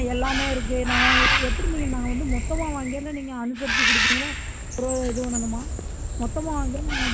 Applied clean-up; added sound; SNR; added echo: none; Bird; -4 dB; none.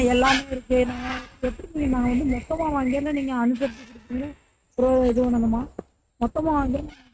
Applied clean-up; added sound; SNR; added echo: neural mask model RNNoise.